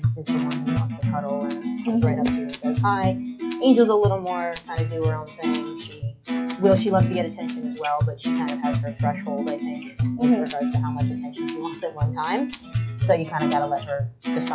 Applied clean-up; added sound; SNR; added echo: classical method log-MMSE.